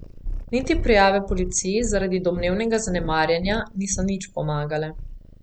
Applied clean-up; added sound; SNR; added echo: none; Purr; 8 dB; none.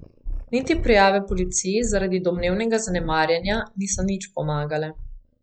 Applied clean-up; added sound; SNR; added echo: classical method log-MMSE.